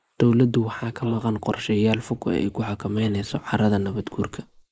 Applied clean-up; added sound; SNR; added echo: neural mask model Resemble Enhance denoiser.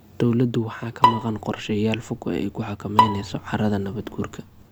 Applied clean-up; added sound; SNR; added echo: none; Bowed string instrument; 0 dB; none.